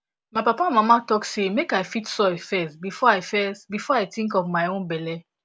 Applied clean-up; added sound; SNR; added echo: none; none; none; none.